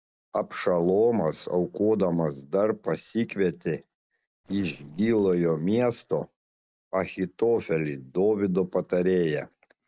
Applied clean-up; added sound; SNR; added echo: neural separator model SepFormer DNS4.